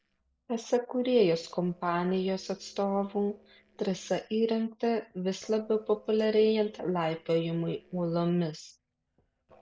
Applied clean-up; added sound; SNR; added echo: neural separator model SepFormer DNS4.